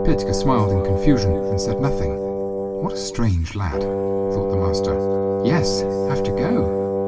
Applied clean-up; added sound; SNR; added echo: none; Wind instrument, woodwind instrument; -1 dB; reverberation time 2.5 s.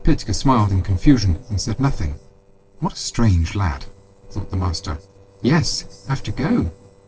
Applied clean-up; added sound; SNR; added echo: neural separator model SepFormer DNS4.